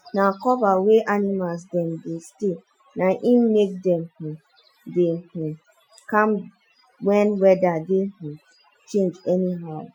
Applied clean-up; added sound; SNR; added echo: classical method Wiener filter.